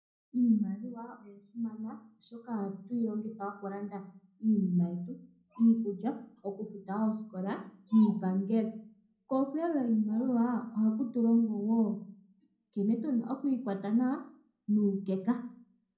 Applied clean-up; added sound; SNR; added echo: none; none; none; reverberation time 0.5 s.